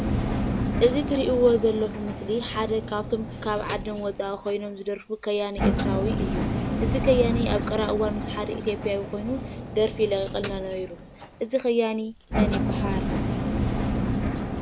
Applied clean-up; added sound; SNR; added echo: none; Engine; 1 dB; none.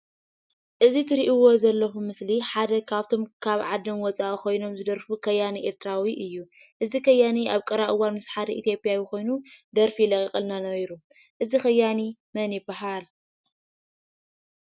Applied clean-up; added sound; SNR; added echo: none; none; none; none.